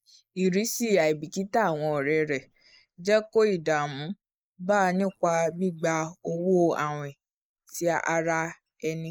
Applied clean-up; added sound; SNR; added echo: neural mask model Resemble Enhance denoiser.